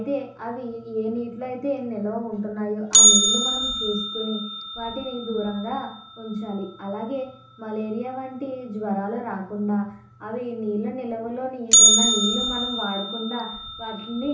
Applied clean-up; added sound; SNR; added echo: none; Bell; -4 dB; reverberation time 1.2 s.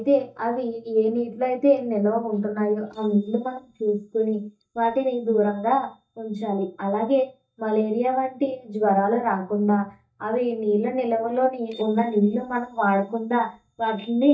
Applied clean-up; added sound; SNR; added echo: neural mask model DeepFilterNet 3.